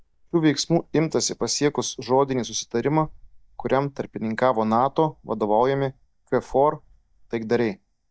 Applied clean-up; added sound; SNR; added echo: neural mask model DeepFilterNet 3.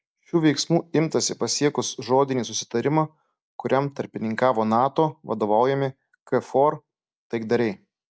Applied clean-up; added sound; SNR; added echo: none; none; none; none.